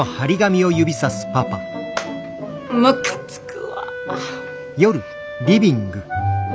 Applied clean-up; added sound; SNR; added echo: none; none; none; none.